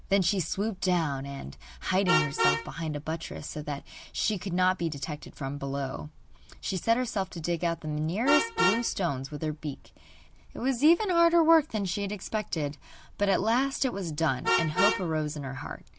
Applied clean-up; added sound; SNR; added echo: none; Vehicle horn, car horn, honking; 7 dB; none.